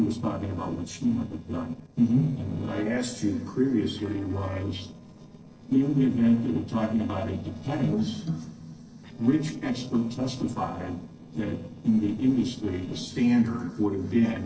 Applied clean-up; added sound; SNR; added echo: neural separator model SepFormer DNS4.